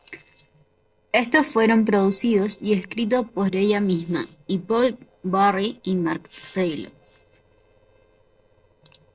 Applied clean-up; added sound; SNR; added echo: neural separator model SepFormer DNS4.